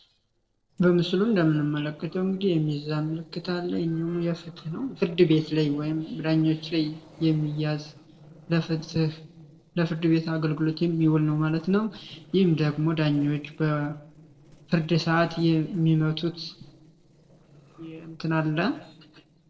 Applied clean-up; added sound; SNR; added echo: neural separator model SepFormer DNS4.